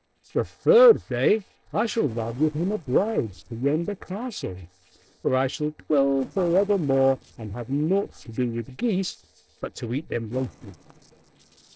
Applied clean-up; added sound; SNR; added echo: neural separator model SepFormer DNS4.